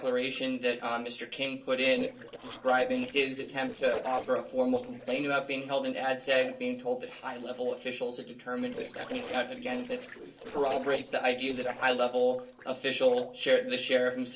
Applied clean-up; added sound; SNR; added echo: neural separator model SepFormer DNS4.